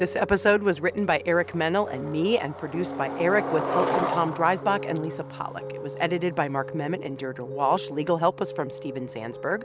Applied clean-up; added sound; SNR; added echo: none; Skateboard; 10 dB; none.